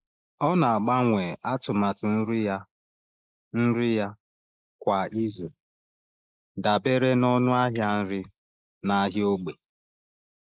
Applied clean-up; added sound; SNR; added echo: neural mask model Resemble Enhance denoiser.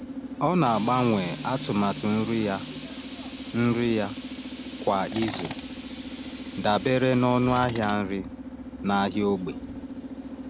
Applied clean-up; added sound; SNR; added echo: none; Tools; 9 dB; none.